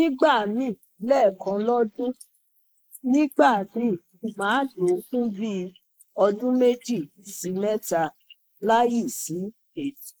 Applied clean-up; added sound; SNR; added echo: neural mask model Resemble Enhance denoiser.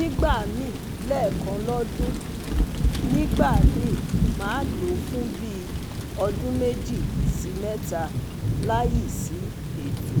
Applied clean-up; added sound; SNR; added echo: none; Thunder / Rain; -4 dB; none.